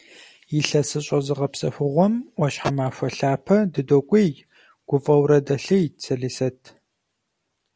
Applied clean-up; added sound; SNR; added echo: none; none; none; none.